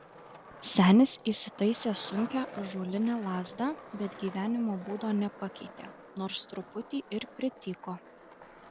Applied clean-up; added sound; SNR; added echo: none; Skateboard; 17 dB; none.